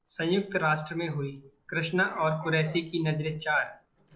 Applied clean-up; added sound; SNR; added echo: neural separator model SepFormer DNS4.